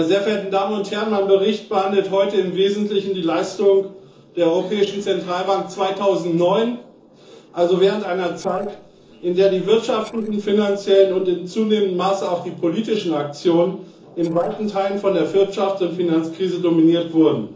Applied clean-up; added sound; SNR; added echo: neural separator model SepFormer DNS4.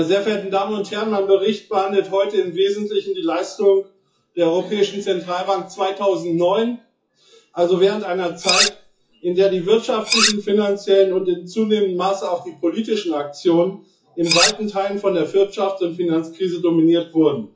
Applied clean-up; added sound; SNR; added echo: classical method WPE with log-MMSE.